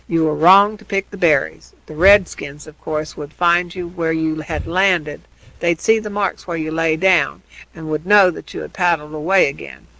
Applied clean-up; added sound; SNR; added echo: none; Breathing; 17 dB; none.